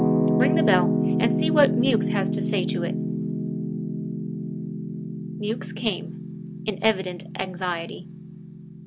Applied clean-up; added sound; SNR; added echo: none; Piano; -3 dB; none.